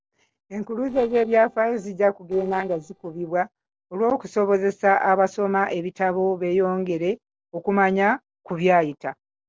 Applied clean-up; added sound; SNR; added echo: neural separator model SepFormer DNS4.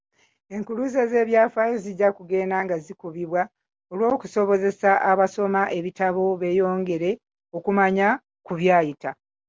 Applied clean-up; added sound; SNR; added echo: none; none; none; none.